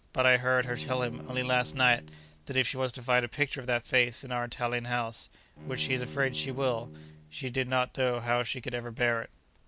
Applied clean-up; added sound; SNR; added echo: none; Bowed string instrument; 16 dB; none.